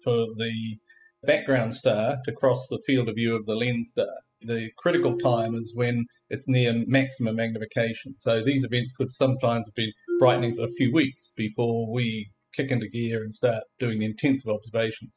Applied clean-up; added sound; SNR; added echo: classical method spectral subtraction.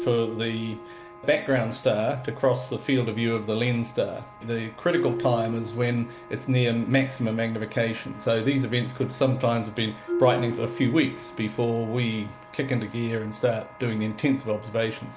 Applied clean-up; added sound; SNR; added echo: none; Marimba, xylophone; 13 dB; none.